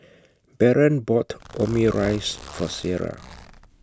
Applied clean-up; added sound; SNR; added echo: none; Zipper (clothing); 17 dB; none.